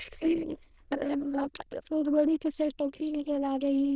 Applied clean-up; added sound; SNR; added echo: neural diffusion model UNIVERSE++.